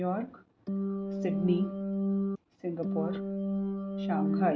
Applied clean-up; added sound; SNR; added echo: none; Organ; -3 dB; none.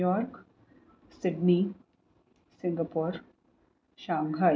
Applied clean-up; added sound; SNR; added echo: none; none; none; none.